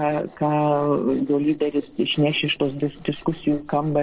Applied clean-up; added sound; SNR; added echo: neural separator model SepFormer DNS4.